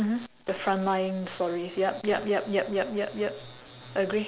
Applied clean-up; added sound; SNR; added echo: none; none; none; none.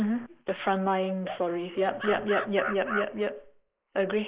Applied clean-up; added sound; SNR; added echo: neural mask model Resemble Enhance denoiser.